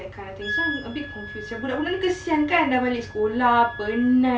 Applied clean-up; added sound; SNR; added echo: none; Wind instrument, woodwind instrument; 12 dB; none.